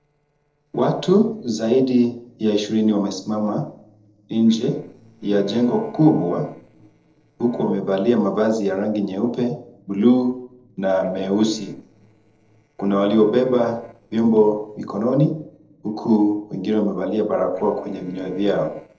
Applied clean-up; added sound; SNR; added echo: neural separator model SepFormer DNS4.